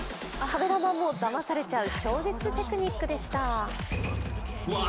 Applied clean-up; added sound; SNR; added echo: none; none; none; none.